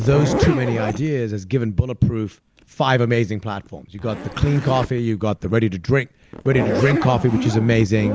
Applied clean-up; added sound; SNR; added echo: none; Zipper (clothing); 8 dB; none.